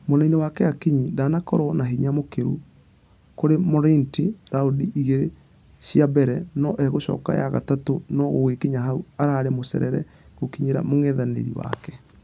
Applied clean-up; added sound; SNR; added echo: none; none; none; none.